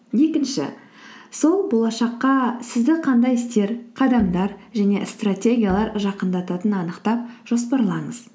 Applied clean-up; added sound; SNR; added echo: none; Bowed string instrument; 17 dB; none.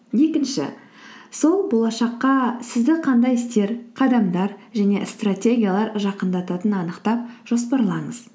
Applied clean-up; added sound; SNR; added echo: none; none; none; none.